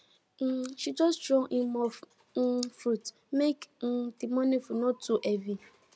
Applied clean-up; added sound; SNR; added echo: none; none; none; none.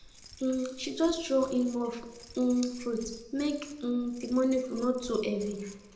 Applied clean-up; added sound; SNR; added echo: none; Keys jangling; 20 dB; reverberation time 0.8 s.